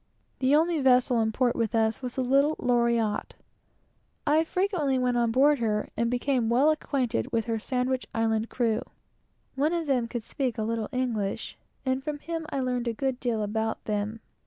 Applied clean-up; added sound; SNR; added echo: none; none; none; none.